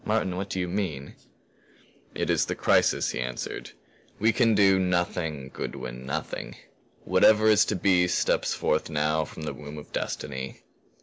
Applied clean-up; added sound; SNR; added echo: none; none; none; none.